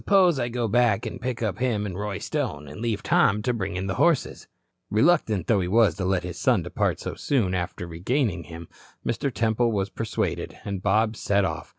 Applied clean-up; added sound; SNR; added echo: none; none; none; none.